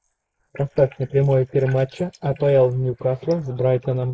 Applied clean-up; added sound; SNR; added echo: neural mask model Resemble Enhance denoiser.